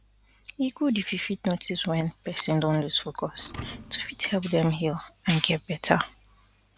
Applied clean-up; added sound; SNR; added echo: none; Thump, thud; 19 dB; none.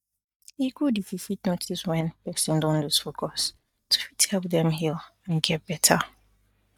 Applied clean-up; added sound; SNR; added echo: neural mask model DeepFilterNet 3.